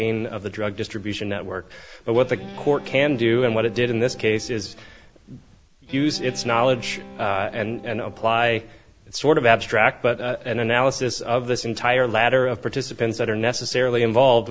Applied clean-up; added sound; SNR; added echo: none; Guitar; 19 dB; none.